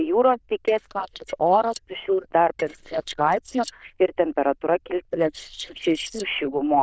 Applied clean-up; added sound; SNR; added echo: neural diffusion model UNIVERSE++.